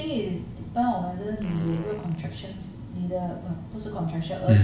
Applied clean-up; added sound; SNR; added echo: none; Fart; 19 dB; reverberation time 0.7 s.